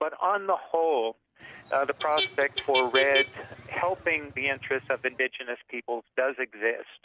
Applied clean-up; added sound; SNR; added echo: none; Motor vehicle (road); 5 dB; none.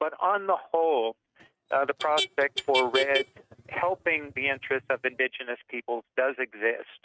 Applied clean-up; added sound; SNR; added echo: neural mask model RNNoise.